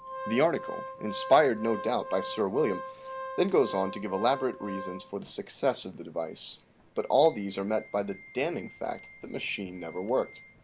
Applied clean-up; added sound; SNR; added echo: none; Organ; 12 dB; none.